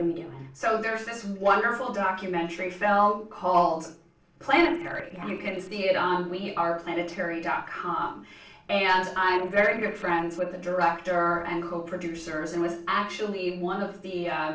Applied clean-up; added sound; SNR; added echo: neural separator model SepFormer DNS4.